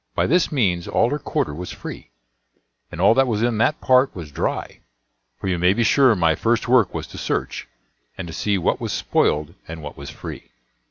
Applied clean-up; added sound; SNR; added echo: none; none; none; none.